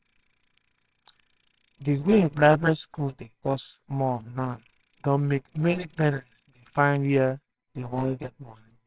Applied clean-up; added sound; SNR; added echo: neural separator model SepFormer WHAMR!.